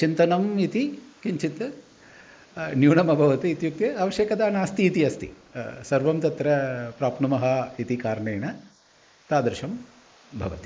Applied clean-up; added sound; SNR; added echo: neural mask model Resemble Enhance denoiser.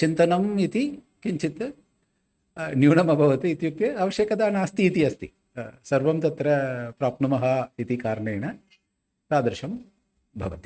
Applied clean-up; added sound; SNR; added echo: neural mask model RNNoise.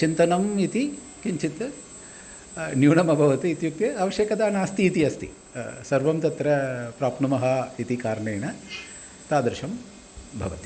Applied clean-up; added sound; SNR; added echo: none; Drill; 19 dB; none.